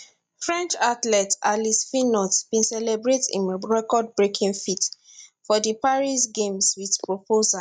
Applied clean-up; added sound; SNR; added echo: none; none; none; none.